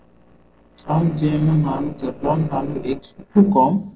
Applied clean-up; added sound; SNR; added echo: neural separator model SepFormer DNS4.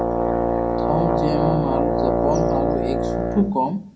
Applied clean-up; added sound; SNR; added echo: none; Brass instrument; -4 dB; reverberation time 0.2 s.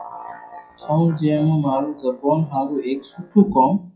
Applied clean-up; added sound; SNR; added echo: classical method WPE with log-MMSE.